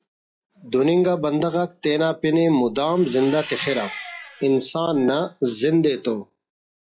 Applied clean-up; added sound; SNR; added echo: classical method log-MMSE.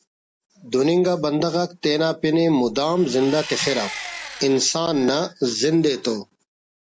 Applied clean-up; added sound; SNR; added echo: none; Engine; 13 dB; none.